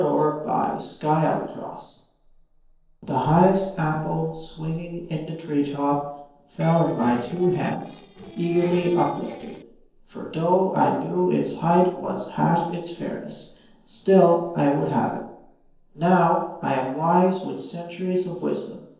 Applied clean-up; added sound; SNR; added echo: neural separator model SepFormer DNS4.